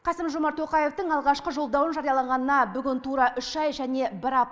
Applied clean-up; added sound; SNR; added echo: none; none; none; none.